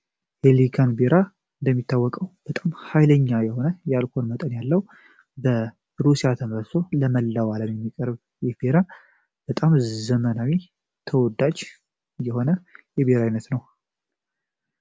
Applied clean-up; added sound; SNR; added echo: none; none; none; none.